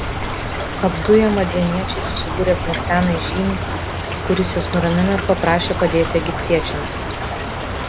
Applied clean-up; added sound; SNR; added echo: none; Stream / Trickle, dribble; 3 dB; none.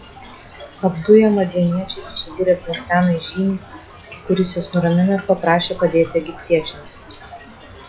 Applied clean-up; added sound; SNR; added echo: classical method log-MMSE.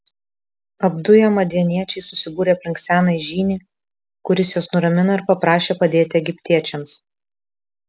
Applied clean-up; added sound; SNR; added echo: none; none; none; none.